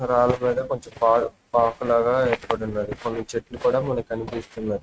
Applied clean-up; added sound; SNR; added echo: neural mask model RNNoise.